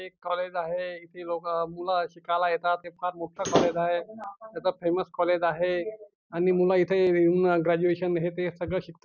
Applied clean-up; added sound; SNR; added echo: none; Slam / Wood; 0 dB; none.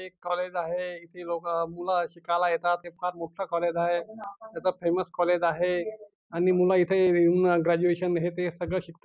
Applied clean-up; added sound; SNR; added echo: none; none; none; none.